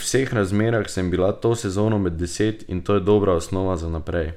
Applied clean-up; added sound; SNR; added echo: none; none; none; none.